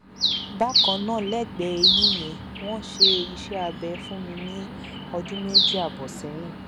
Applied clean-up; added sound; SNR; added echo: none; Bird; -5 dB; none.